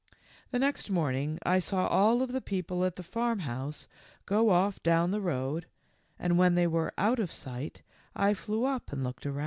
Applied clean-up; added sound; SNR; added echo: none; none; none; none.